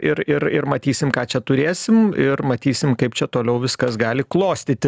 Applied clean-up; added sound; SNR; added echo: none; none; none; none.